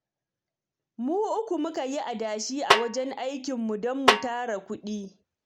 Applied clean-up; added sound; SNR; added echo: none; Snare drum; -4 dB; none.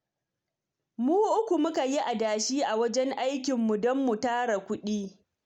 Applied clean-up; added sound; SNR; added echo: none; none; none; none.